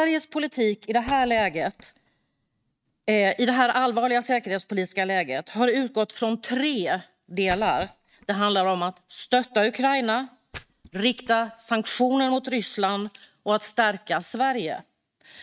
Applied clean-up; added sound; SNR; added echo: neural mask model RNNoise.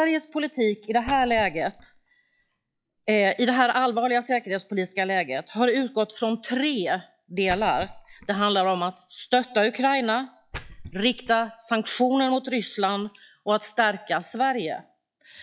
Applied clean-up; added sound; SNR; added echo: classical method log-MMSE.